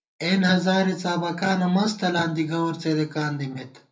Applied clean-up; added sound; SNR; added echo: none; none; none; reverberation time 0.3 s.